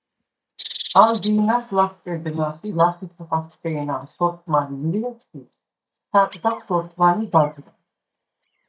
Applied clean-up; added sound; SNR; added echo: neural mask model DeepFilterNet 3.